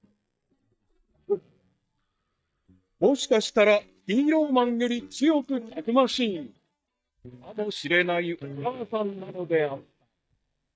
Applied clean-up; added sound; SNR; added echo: neural mask model DeepFilterNet 3.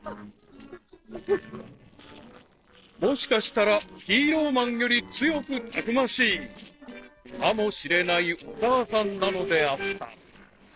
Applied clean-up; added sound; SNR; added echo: neural separator model SepFormer DNS4.